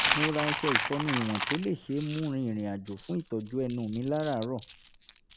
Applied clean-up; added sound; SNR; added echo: none; Coin (dropping); 1 dB; none.